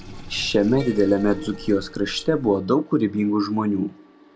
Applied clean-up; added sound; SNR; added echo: none; Harp + Sink (filling or washing); 17 dB; none.